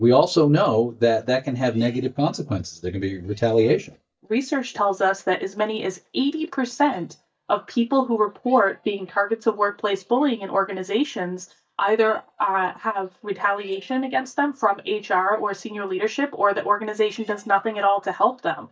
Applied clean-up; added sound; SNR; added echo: neural mask model DeepFilterNet 3.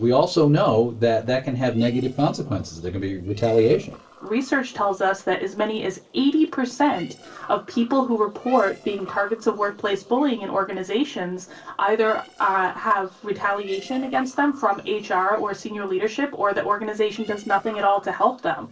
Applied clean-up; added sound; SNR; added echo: neural separator model SepFormer DNS4.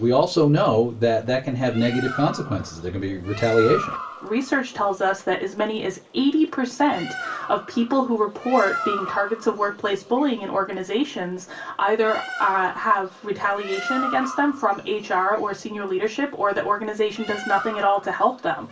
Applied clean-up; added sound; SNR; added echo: none; Bird; 12 dB; reverberation time 0.2 s.